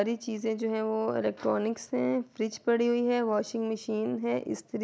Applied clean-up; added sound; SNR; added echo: none; none; none; none.